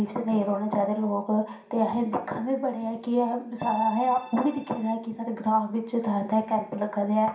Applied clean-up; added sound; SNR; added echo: none; Accordion; 19 dB; reverberation time 0.5 s.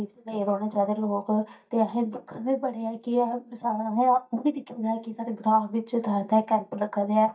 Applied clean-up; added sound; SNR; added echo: neural mask model DeepFilterNet 3.